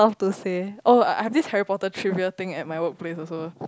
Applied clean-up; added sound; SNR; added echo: none; none; none; none.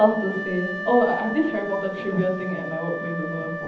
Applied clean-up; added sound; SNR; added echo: none; Wind instrument, woodwind instrument; 8 dB; reverberation time 0.8 s.